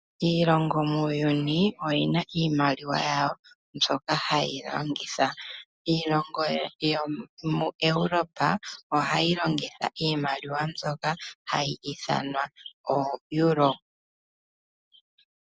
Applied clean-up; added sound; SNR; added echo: none; none; none; none.